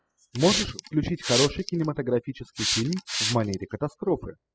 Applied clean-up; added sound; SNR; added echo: classical method spectral subtraction.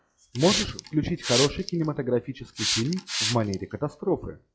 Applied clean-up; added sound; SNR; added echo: classical method log-MMSE.